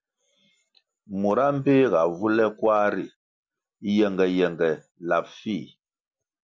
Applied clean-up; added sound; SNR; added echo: none; none; none; none.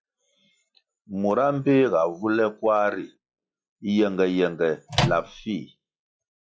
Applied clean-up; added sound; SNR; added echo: classical method log-MMSE.